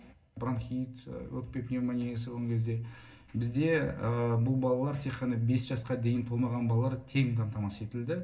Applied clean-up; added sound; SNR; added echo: none; none; none; reverberation time 0.4 s.